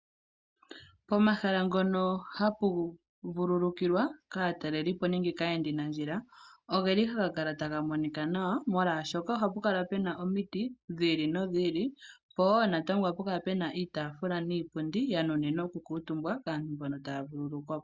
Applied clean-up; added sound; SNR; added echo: none; none; none; none.